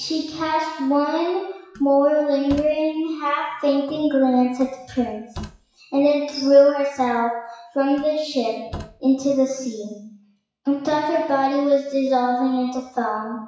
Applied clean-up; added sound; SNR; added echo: classical method WPE with log-MMSE.